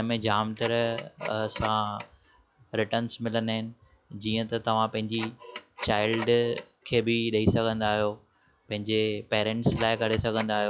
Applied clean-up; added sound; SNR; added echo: classical method log-MMSE.